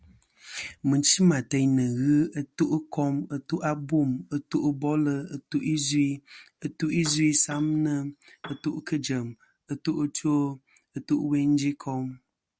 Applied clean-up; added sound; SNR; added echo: none; Piano; 17 dB; none.